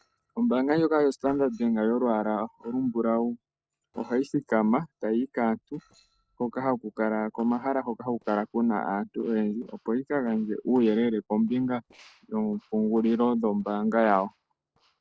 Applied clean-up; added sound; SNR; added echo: neural separator model SepFormer DNS4.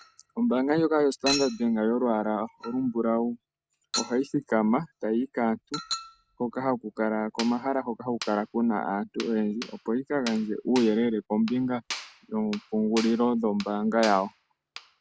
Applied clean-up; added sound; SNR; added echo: none; Chink, clink; 14 dB; none.